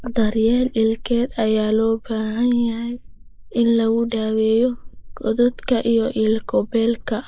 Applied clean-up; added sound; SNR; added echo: neural mask model Resemble Enhance denoiser.